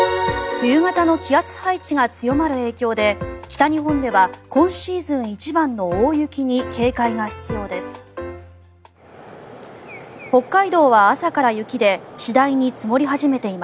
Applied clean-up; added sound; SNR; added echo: none; none; none; none.